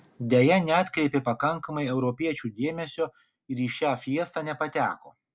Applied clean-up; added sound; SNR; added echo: none; none; none; none.